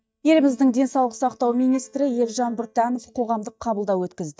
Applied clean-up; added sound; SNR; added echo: neural mask model DeepFilterNet 3.